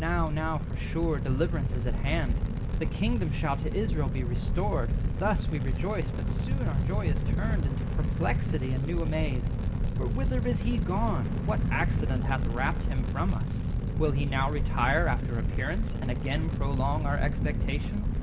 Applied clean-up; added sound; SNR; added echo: none; Fire; -5 dB; reverberation time 1.0 s.